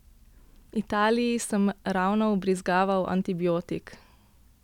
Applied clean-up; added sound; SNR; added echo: none; none; none; none.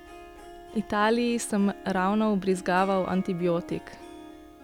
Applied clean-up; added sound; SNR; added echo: none; Harp; 17 dB; none.